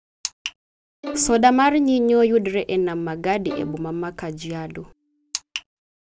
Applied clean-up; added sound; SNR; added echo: none; Bowed string instrument; 15 dB; none.